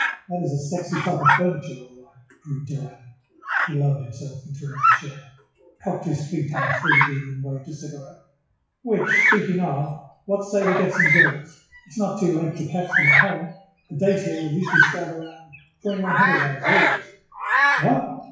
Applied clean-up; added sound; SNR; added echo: classical method WPE with log-MMSE.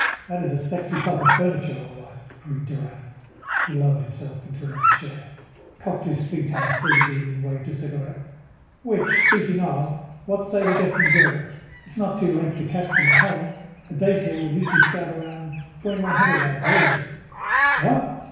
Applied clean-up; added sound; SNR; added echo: none; Bird vocalization, bird call, bird song; 0 dB; reverberation time 1.1 s.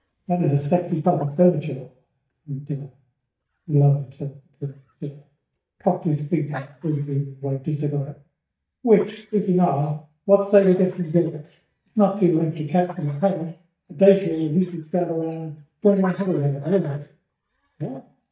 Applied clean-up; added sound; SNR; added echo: neural mask model DeepFilterNet 3.